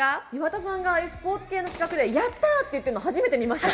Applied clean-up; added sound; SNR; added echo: none; Gunshot, gunfire; 19 dB; reverberation time 1.3 s.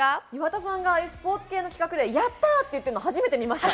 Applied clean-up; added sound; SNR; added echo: none; none; none; none.